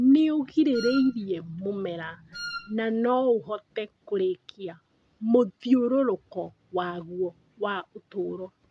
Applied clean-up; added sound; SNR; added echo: none; Wind instrument, woodwind instrument; 12 dB; none.